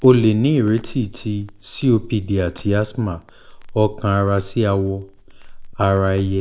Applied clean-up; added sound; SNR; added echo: none; Crackle; 18 dB; none.